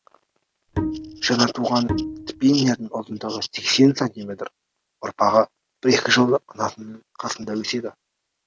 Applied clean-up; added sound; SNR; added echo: none; Bowed string instrument; 7 dB; none.